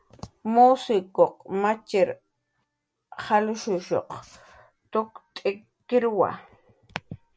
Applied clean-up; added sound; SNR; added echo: none; none; none; none.